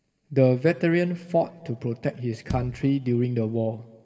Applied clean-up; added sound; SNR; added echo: none; Bass drum; 14 dB; reverberation time 1.0 s.